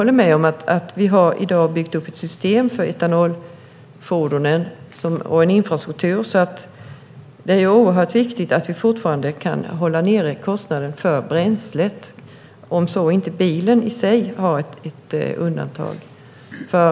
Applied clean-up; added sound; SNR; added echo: none; none; none; none.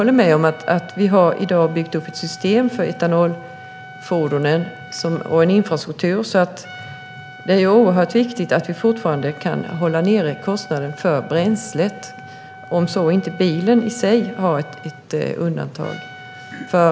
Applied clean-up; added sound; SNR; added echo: none; Trumpet; 20 dB; none.